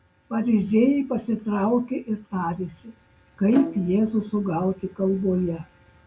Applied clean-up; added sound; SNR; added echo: none; Bowed string instrument; 12 dB; none.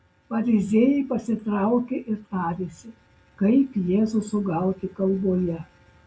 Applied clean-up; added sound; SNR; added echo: none; none; none; none.